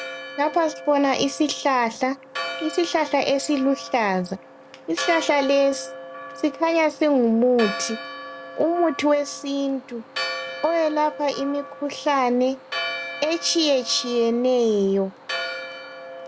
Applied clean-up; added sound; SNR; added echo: none; Church bell; 12 dB; none.